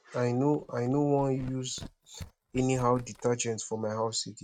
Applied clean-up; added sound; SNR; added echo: neural mask model RNNoise.